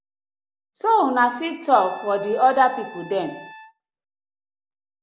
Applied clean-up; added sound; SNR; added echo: none; Trumpet; 19 dB; none.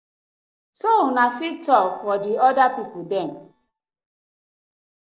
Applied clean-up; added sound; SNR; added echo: neural separator model SepFormer DNS4.